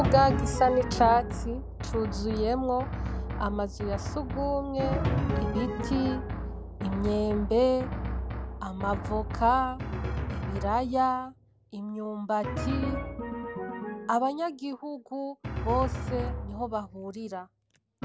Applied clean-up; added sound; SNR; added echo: none; Drum; 3 dB; none.